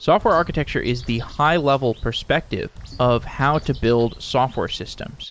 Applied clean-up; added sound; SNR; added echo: none; Bird; 17 dB; none.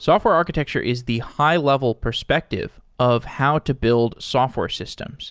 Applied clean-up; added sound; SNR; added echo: none; none; none; none.